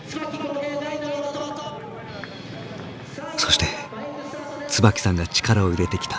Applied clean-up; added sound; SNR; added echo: none; none; none; none.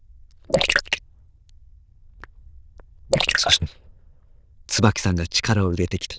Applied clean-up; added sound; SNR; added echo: neural diffusion model UNIVERSE++.